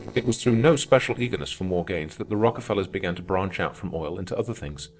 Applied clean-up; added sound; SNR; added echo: neural separator model SepFormer DNS4.